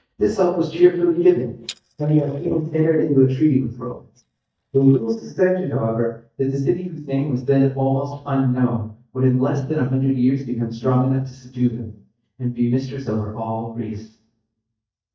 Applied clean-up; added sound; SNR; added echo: neural mask model DeepFilterNet 3.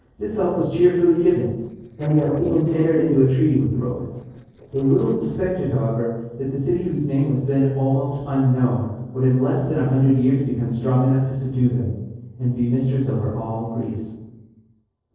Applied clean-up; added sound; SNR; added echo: neural separator model SepFormer DNS4.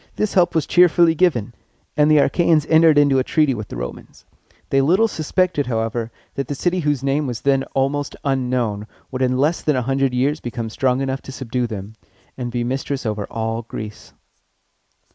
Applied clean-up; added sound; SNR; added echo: none; none; none; none.